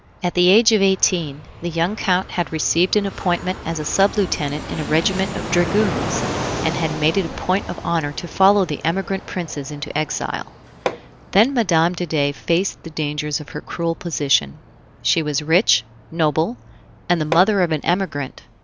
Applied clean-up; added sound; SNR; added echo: none; Hammer + Fixed-wing aircraft, airplane; 11 dB; none.